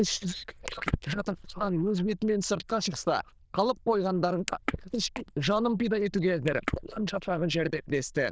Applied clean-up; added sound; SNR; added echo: neural diffusion model UNIVERSE++.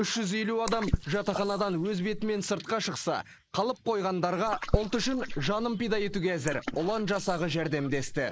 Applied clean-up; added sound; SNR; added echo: neural mask model Resemble Enhance denoiser.